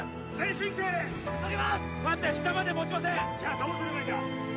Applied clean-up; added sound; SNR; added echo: none; Engine / Mechanisms; 17 dB; none.